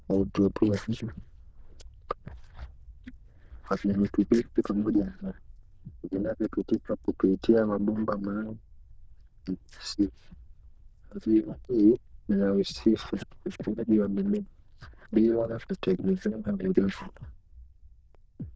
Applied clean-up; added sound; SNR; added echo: neural diffusion model UNIVERSE++.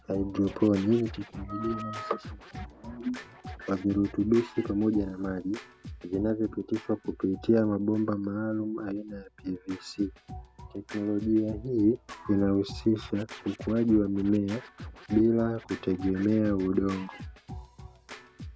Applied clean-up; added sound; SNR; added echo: none; Scratching (performance technique) + Wind instrument, woodwind instrument; 15 dB; none.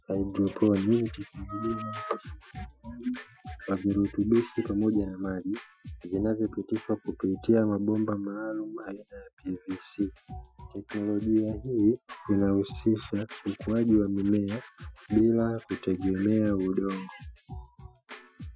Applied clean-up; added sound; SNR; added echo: classical method Wiener filter.